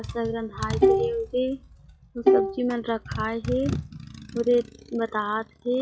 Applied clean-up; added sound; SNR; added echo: classical method log-MMSE.